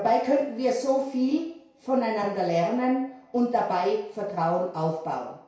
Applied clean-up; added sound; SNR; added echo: none; none; none; reverberation time 0.6 s.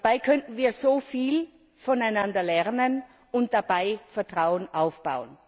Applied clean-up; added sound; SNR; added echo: none; none; none; none.